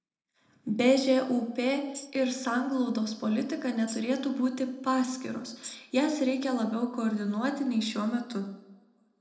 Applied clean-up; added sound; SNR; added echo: none; Tambourine; 19 dB; reverberation time 0.7 s.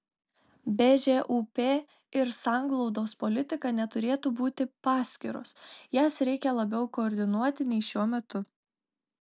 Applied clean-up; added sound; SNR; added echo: none; none; none; none.